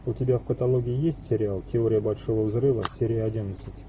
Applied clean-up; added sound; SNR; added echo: none; none; none; none.